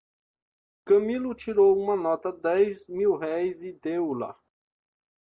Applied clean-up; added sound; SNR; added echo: none; none; none; none.